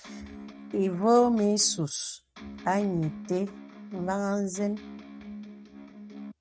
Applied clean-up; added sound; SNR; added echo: neural mask model RNNoise.